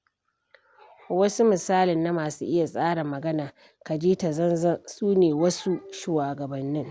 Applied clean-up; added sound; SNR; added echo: none; none; none; none.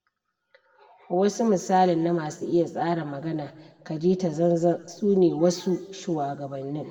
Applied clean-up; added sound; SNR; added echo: none; none; none; reverberation time 1.2 s.